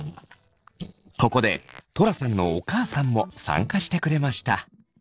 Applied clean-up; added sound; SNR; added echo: neural separator model SepFormer DNS4.